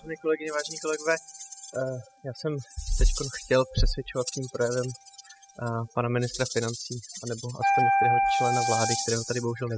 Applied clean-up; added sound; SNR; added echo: classical method spectral subtraction.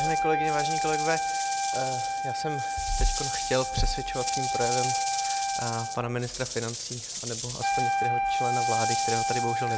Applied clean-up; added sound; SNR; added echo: none; Rattle / Rattle (instrument) + Wind instrument, woodwind instrument; -3 dB; none.